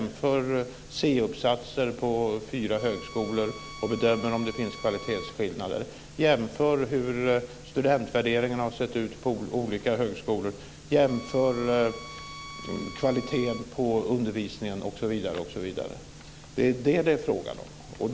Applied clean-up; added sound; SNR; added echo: none; Bowed string instrument; 16 dB; none.